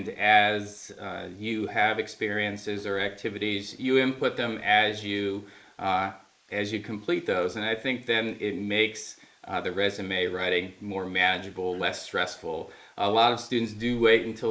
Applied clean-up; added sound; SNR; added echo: neural mask model Resemble Enhance denoiser.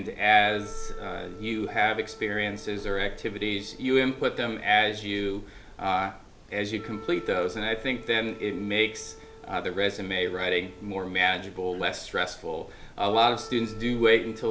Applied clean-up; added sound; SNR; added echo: none; Wind instrument, woodwind instrument; 20 dB; none.